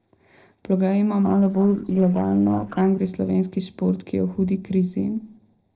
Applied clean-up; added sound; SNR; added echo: neural separator model SepFormer DNS4.